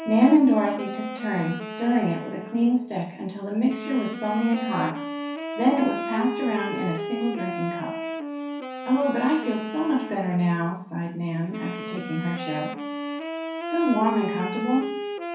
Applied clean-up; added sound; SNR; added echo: none; Wind instrument, woodwind instrument; 8 dB; reverberation time 0.6 s.